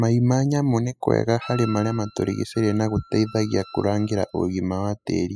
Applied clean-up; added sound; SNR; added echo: classical method spectral subtraction.